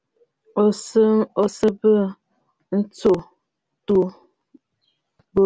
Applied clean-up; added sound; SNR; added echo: none; none; none; none.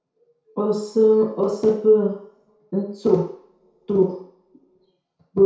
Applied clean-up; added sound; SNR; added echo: none; none; none; reverberation time 0.6 s.